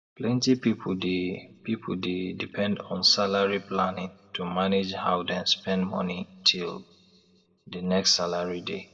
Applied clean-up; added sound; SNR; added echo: none; none; none; reverberation time 1.8 s.